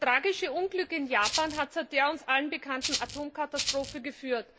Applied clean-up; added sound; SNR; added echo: none; Rattle (instrument); 4 dB; none.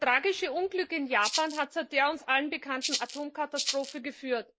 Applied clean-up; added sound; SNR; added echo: neural mask model Resemble Enhance denoiser.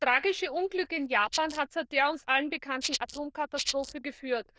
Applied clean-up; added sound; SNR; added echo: neural diffusion model UNIVERSE++.